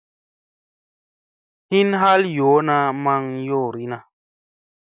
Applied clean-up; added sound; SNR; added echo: none; none; none; none.